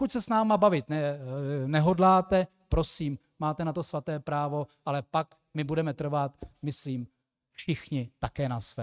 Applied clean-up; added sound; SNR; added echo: neural mask model RNNoise.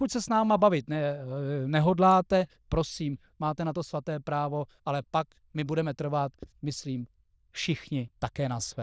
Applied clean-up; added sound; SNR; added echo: neural diffusion model UNIVERSE++.